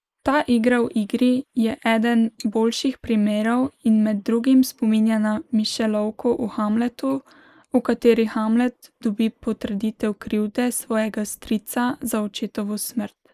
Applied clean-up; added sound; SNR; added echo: neural mask model Resemble Enhance denoiser.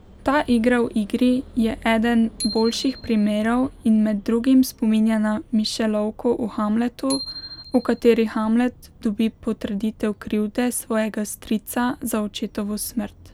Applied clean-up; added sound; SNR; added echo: none; Bicycle bell; 17 dB; none.